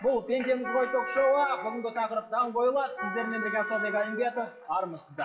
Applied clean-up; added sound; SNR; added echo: classical method WPE with log-MMSE.